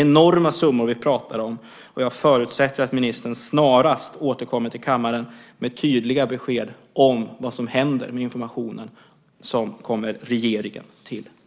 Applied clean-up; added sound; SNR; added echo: none; none; none; none.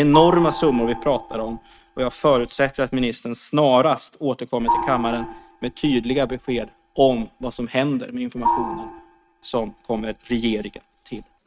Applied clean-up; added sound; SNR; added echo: neural mask model RNNoise.